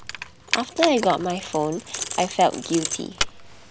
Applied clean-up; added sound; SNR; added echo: none; Keys jangling; 6 dB; none.